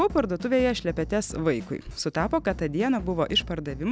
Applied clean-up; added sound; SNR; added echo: none; Drum / Drum kit; 14 dB; none.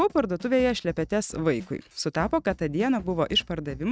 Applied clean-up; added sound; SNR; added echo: neural mask model RNNoise.